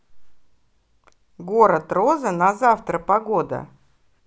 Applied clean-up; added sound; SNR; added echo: none; none; none; none.